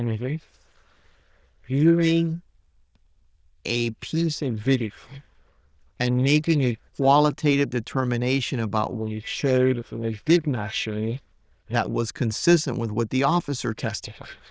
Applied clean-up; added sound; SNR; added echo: neural diffusion model UNIVERSE++.